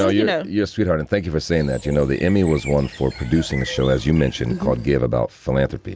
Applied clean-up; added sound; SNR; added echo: none; Bird; 17 dB; none.